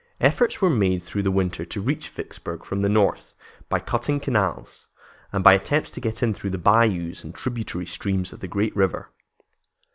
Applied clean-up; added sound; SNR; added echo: none; none; none; none.